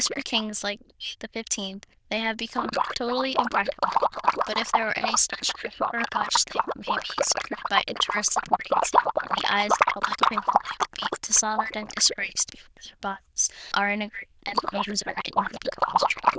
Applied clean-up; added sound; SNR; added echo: neural diffusion model UNIVERSE++.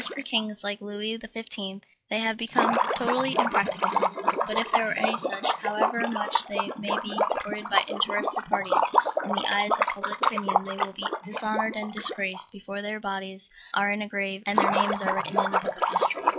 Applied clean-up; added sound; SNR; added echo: classical method log-MMSE.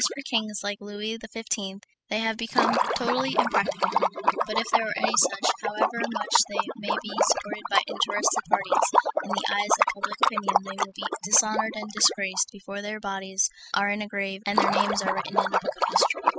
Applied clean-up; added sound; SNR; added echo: classical method spectral subtraction.